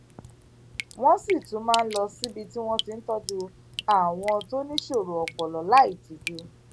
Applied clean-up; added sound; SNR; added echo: none; Drip; 12 dB; none.